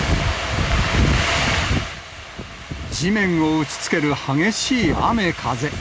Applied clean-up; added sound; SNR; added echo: none; none; none; none.